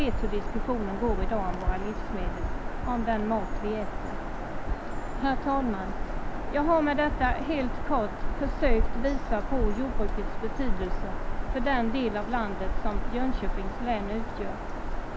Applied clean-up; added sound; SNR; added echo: none; Bird vocalization, bird call, bird song; -2 dB; none.